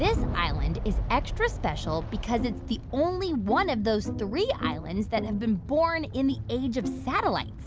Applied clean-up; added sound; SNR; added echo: none; none; none; none.